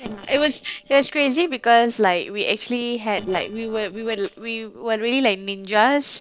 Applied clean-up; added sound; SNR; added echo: neural separator model SepFormer DNS4.